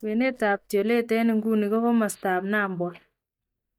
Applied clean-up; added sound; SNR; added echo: neural mask model DeepFilterNet 3.